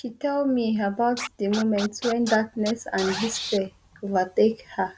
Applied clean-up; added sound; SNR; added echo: none; Scratching (performance technique); 11 dB; none.